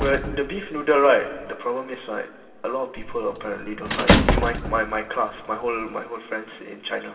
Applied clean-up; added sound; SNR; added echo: none; Squeak / Slam / Human group actions; 2 dB; reverberation time 1.7 s.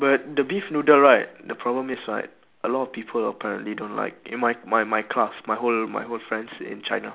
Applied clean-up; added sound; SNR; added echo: none; none; none; none.